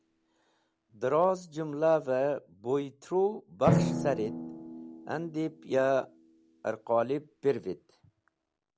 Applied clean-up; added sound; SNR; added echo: none; Drum; 7 dB; none.